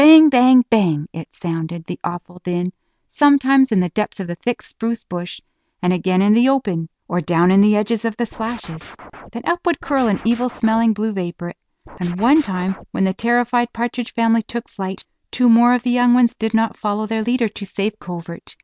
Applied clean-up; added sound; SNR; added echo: none; Scratching (performance technique); 19 dB; none.